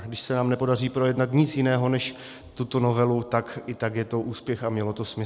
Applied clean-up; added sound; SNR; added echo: none; none; none; none.